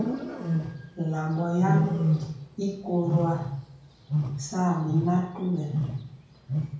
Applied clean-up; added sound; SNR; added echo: none; Wild animals; 0 dB; reverberation time 0.5 s.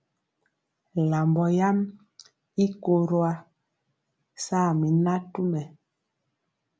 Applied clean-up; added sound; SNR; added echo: none; none; none; none.